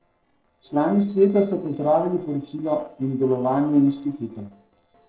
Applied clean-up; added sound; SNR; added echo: neural separator model SepFormer DNS4.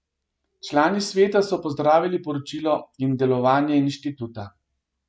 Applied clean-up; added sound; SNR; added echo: none; none; none; none.